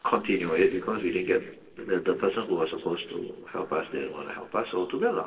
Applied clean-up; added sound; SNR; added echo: neural separator model SepFormer DNS4.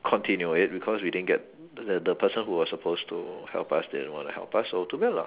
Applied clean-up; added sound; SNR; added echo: none; none; none; none.